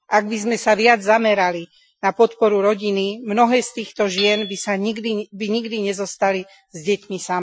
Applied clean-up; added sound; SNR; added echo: classical method Wiener filter.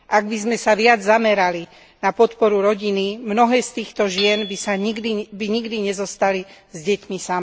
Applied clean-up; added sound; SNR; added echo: none; Hammer / Chink, clink; 15 dB; none.